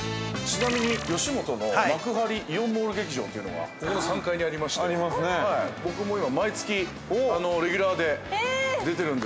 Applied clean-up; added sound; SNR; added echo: none; none; none; none.